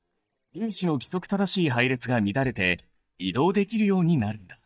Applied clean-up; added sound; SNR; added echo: neural mask model DeepFilterNet 3.